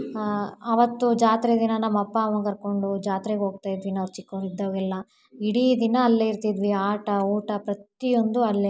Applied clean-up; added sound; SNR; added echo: none; none; none; none.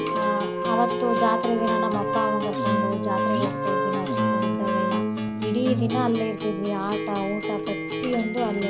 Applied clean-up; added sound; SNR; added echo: none; Organ + Acoustic guitar; -2 dB; none.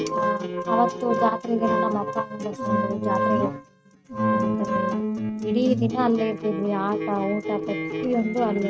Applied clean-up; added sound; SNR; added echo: neural mask model RNNoise.